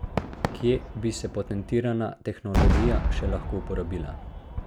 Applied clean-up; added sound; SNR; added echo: none; Cheering / Fireworks; -2 dB; none.